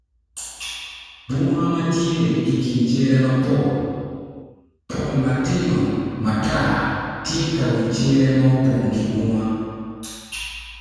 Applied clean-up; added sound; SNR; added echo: none; none; none; reverberation time 2.1 s.